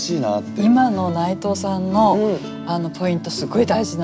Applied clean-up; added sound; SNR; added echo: none; none; none; none.